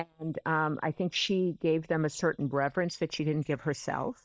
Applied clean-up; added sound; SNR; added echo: neural mask model DeepFilterNet 3.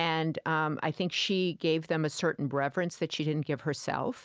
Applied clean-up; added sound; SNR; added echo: none; none; none; none.